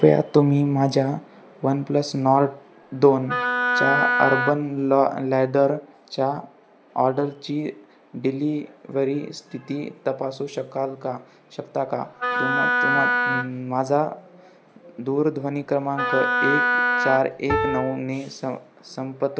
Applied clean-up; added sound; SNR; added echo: none; Wind instrument, woodwind instrument + Piano; -1 dB; none.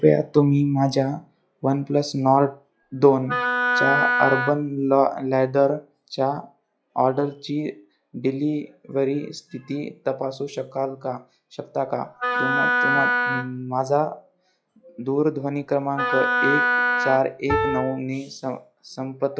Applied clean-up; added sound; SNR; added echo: classical method log-MMSE.